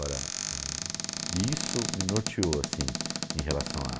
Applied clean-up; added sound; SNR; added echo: none; Cupboard open or close; 0 dB; none.